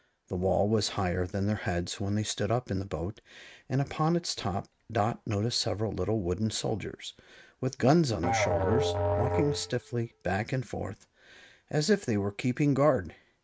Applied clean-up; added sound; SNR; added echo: neural mask model RNNoise.